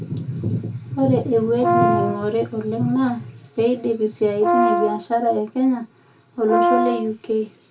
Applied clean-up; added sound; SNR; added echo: none; Brass instrument; -1 dB; reverberation time 0.2 s.